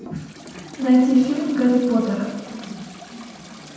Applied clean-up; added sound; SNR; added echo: none; Toilet flush; 20 dB; reverberation time 1.1 s.